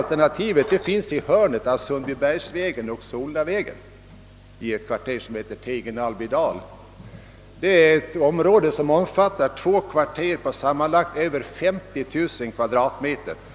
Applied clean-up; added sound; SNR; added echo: none; Keys jangling; 18 dB; none.